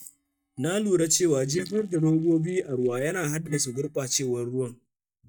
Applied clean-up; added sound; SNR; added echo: neural mask model DeepFilterNet 3.